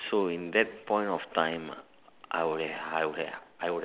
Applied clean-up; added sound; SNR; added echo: none; none; none; none.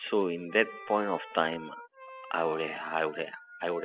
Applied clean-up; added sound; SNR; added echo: classical method spectral subtraction.